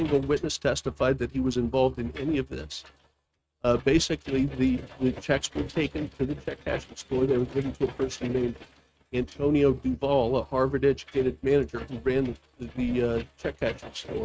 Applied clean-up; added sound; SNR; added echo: neural mask model RNNoise.